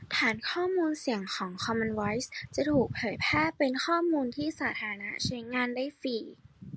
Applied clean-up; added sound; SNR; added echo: none; none; none; none.